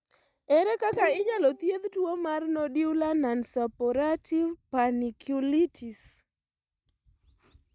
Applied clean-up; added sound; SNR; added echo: neural mask model DeepFilterNet 3.